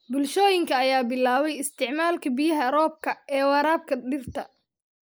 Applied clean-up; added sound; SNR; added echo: neural mask model Resemble Enhance denoiser.